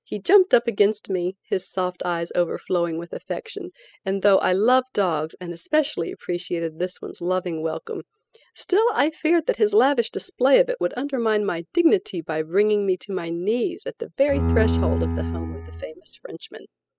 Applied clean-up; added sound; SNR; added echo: classical method spectral subtraction.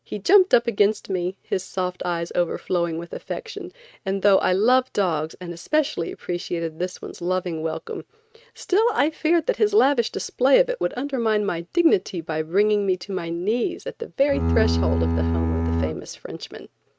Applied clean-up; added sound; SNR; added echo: neural mask model RNNoise.